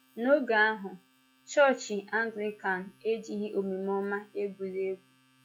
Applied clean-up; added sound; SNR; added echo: classical method log-MMSE.